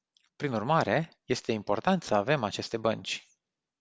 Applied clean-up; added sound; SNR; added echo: none; none; none; none.